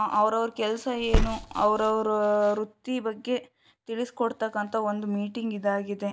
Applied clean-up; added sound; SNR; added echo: none; Car; 0 dB; none.